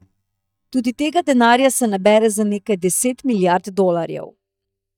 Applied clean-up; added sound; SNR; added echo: neural mask model DeepFilterNet 3.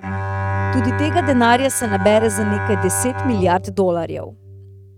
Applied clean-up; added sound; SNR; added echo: neural mask model RNNoise.